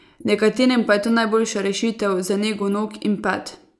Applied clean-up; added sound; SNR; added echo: neural mask model Resemble Enhance denoiser.